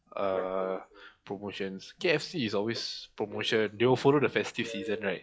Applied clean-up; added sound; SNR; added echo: classical method log-MMSE.